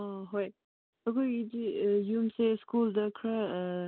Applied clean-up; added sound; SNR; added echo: none; none; none; none.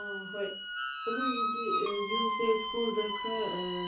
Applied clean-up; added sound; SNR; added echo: none; Squeak; -1 dB; reverberation time 0.3 s.